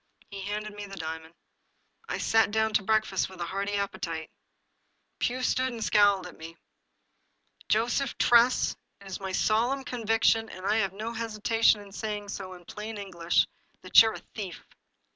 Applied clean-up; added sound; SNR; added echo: none; none; none; none.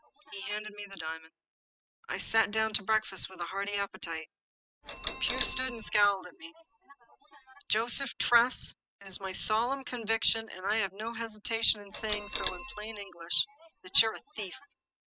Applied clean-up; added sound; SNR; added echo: classical method spectral subtraction.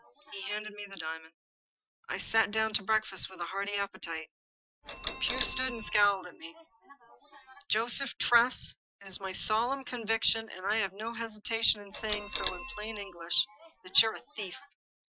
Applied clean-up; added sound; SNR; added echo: classical method Wiener filter.